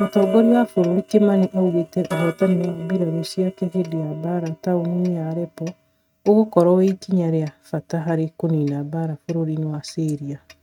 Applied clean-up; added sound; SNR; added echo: neural mask model RNNoise.